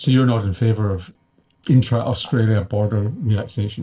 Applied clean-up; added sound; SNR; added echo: neural separator model SepFormer DNS4.